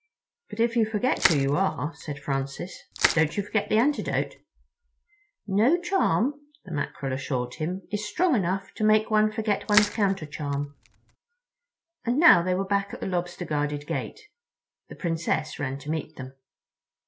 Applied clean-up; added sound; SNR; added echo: none; Crushing; 6 dB; none.